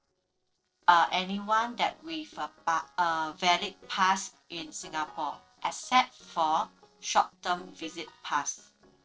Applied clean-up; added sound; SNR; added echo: neural separator model SepFormer DNS4.